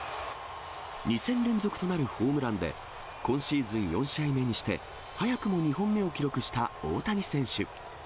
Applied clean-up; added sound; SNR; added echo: none; none; none; none.